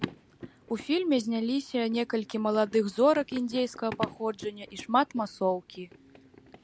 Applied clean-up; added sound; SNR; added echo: none; Run; 15 dB; none.